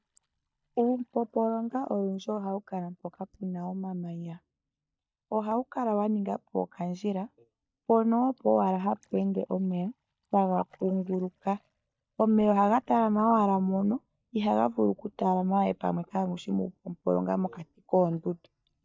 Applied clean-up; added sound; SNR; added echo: neural mask model DeepFilterNet 3.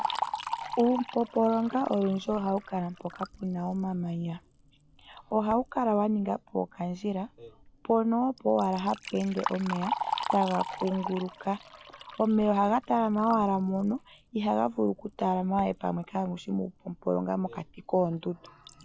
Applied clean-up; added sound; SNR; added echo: none; Liquid; 11 dB; none.